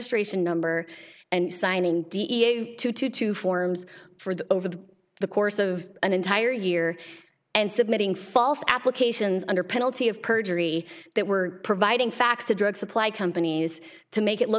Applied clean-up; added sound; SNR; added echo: none; none; none; none.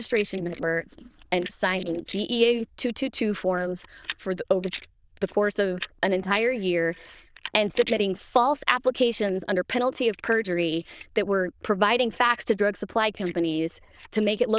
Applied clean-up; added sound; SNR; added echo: neural diffusion model UNIVERSE++.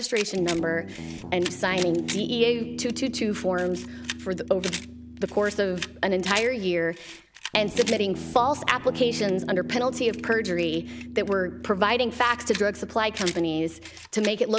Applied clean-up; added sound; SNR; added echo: none; Guitar + Camera; 10 dB; none.